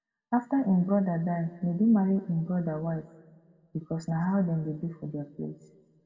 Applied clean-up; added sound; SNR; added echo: none; none; none; reverberation time 1.1 s.